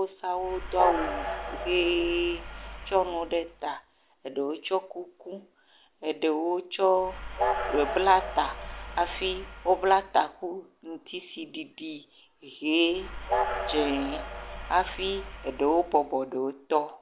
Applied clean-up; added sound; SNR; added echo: none; Train; 6 dB; none.